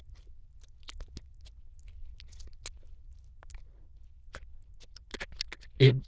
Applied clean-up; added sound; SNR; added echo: neural diffusion model UNIVERSE++.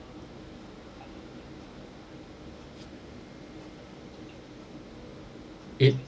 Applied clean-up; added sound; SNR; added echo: none; none; none; none.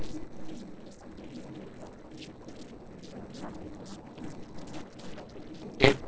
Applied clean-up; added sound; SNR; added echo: neural separator model SepFormer DNS4.